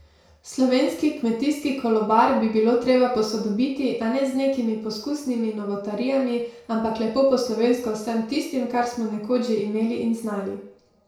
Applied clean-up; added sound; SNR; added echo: none; none; none; reverberation time 0.6 s.